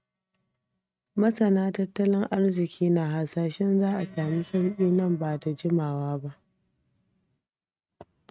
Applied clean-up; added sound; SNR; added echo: neural mask model RNNoise.